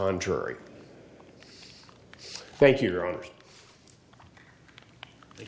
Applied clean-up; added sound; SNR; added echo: none; none; none; none.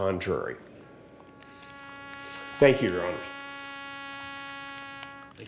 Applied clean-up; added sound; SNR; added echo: none; Trumpet; 12 dB; none.